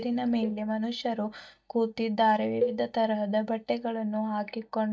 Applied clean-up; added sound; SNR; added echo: neural mask model DeepFilterNet 3.